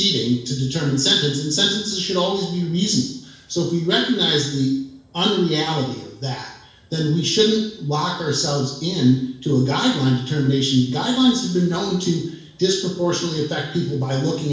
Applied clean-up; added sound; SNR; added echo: none; none; none; reverberation time 0.7 s.